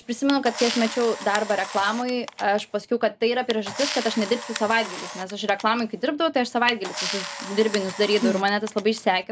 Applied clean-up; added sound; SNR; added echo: none; Camera; 11 dB; none.